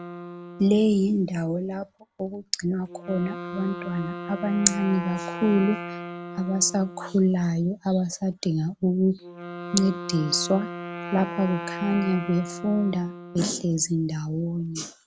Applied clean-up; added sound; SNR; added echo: none; Wind instrument, woodwind instrument; 12 dB; none.